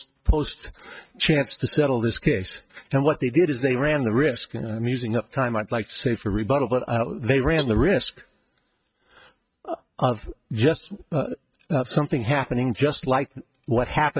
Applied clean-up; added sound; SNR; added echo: neural mask model RNNoise.